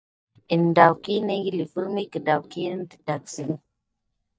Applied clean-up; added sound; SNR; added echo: neural mask model DeepFilterNet 3.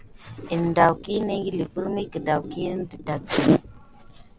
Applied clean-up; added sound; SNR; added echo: none; Squeak; 16 dB; none.